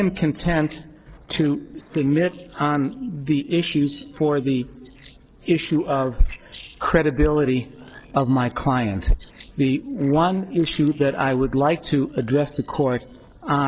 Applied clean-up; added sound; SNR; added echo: neural separator model SepFormer DNS4.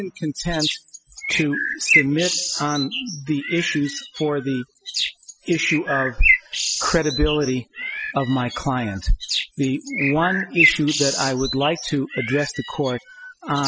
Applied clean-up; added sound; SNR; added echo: classical method spectral subtraction.